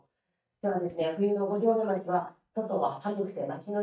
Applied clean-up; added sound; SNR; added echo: neural mask model DeepFilterNet 3.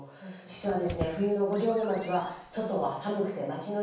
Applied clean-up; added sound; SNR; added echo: none; Squeak; 13 dB; reverberation time 0.7 s.